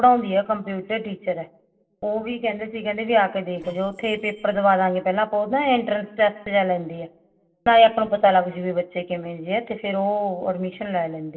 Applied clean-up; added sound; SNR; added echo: neural separator model SepFormer DNS4.